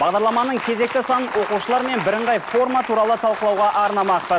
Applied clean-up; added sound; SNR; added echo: none; none; none; none.